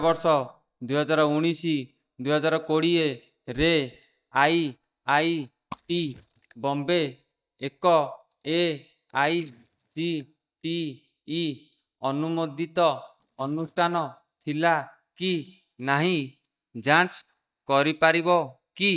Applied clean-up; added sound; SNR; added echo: neural mask model DeepFilterNet 3.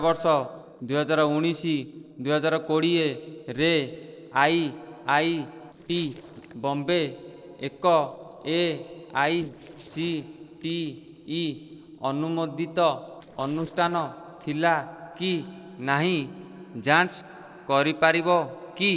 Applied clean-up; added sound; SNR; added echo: neural separator model SepFormer DNS4.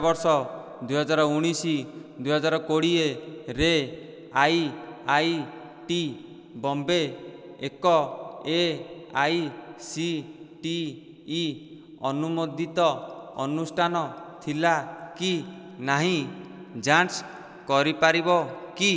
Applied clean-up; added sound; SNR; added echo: none; none; none; none.